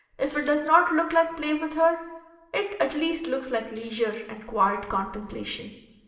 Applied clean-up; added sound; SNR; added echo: none; Coin (dropping); 17 dB; reverberation time 1.2 s.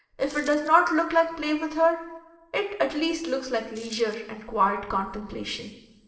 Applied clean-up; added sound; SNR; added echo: neural separator model SepFormer DNS4.